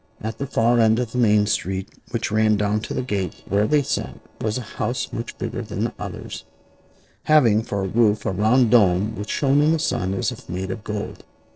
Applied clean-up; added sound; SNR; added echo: neural separator model SepFormer DNS4.